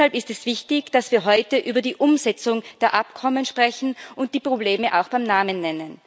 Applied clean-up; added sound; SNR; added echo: none; none; none; none.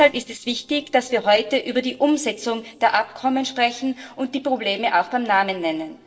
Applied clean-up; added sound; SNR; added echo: neural separator model SepFormer DNS4.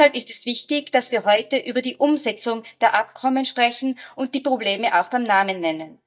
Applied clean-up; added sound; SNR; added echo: neural mask model DeepFilterNet 3.